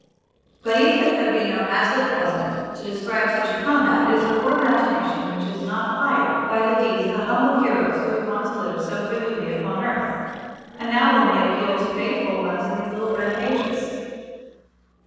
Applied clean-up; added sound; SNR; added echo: neural separator model SepFormer DNS4.